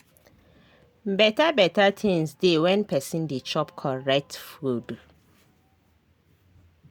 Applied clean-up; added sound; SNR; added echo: none; none; none; none.